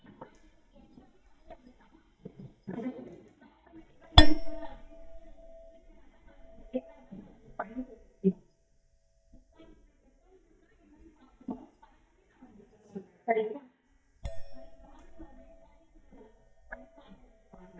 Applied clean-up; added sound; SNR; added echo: neural mask model DeepFilterNet 3.